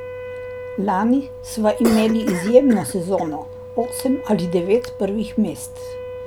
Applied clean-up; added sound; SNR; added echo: none; Cough + Wind instrument, woodwind instrument; 10 dB; none.